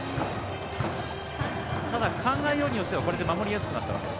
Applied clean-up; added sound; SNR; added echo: none; Engine / Car; 18 dB; none.